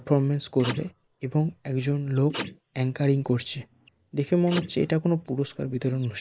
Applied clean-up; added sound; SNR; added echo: neural mask model Resemble Enhance denoiser.